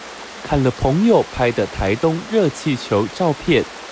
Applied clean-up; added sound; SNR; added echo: none; Water; 16 dB; none.